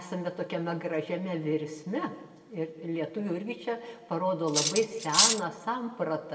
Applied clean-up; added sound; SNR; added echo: none; Cutlery, silverware; -5 dB; reverberation time 1.5 s.